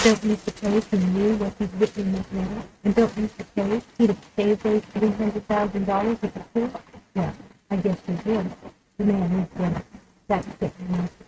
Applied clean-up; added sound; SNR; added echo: neural mask model RNNoise.